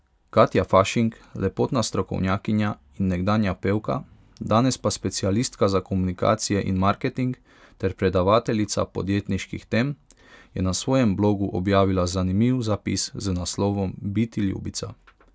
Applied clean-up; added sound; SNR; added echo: none; none; none; none.